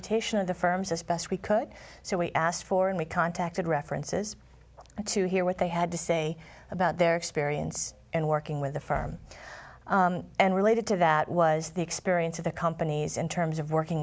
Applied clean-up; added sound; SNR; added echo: none; none; none; none.